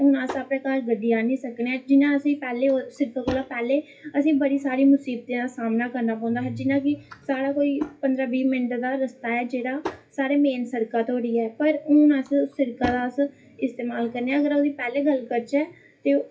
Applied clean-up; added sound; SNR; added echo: classical method WPE with log-MMSE.